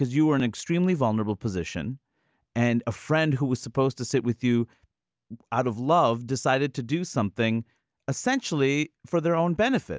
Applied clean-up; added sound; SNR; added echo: none; none; none; none.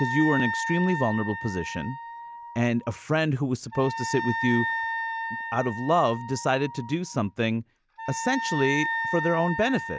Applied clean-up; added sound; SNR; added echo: none; Wind instrument, woodwind instrument; 6 dB; none.